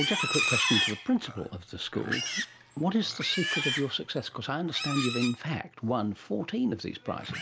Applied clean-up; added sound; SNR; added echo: none; Livestock, farm animals, working animals; 3 dB; none.